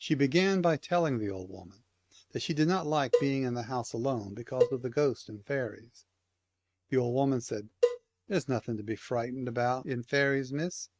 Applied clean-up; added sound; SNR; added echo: neural mask model RNNoise.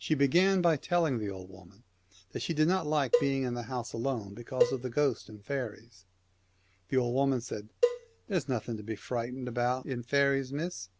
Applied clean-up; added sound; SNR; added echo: none; Cowbell; 3 dB; none.